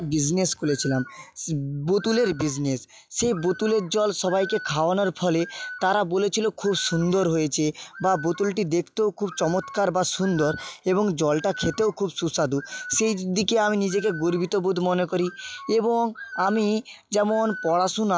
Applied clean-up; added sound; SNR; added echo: classical method log-MMSE.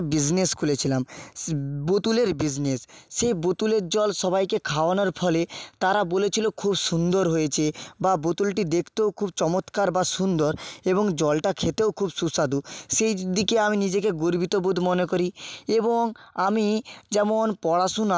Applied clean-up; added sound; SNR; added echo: none; none; none; none.